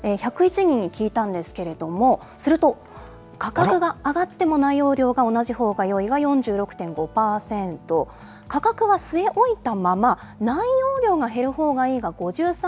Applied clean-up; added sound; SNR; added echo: none; none; none; none.